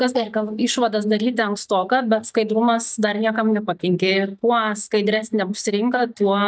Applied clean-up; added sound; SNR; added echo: neural mask model DeepFilterNet 3.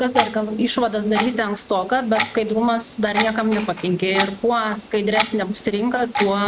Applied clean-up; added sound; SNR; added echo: none; Clock; 7 dB; none.